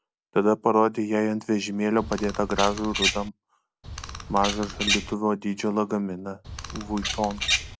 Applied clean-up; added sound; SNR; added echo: none; Bird vocalization, bird call, bird song; 4 dB; none.